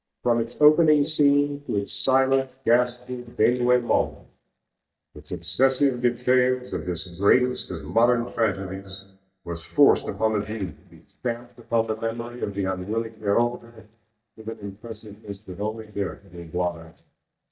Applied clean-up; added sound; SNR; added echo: neural mask model DeepFilterNet 3.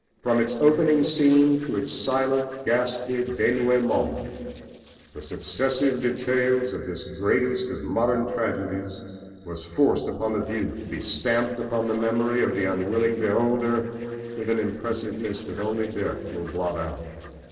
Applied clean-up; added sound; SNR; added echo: neural separator model SepFormer DNS4.